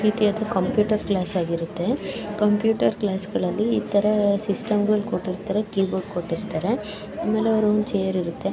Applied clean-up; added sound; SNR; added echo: none; none; none; none.